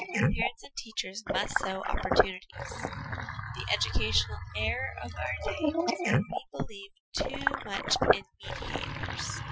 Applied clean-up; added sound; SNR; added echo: classical method Wiener filter.